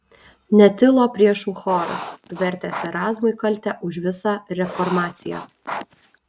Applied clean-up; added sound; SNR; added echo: none; Writing; 12 dB; none.